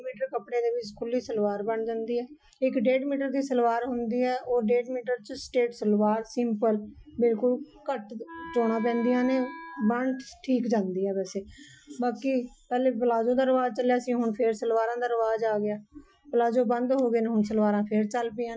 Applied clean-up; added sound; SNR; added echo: classical method Wiener filter.